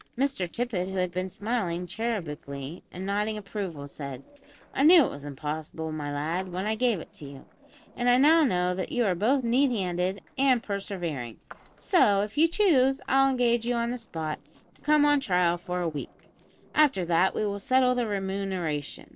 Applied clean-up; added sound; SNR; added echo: neural separator model SepFormer DNS4.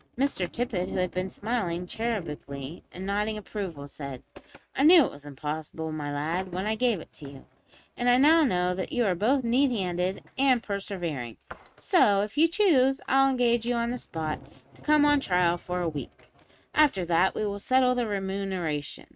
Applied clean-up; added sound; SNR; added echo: neural mask model RNNoise.